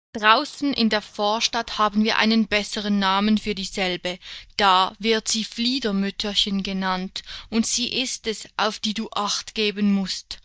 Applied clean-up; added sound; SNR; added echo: neural mask model DeepFilterNet 3.